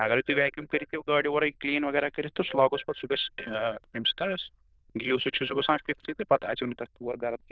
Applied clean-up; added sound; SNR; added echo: neural diffusion model UNIVERSE++.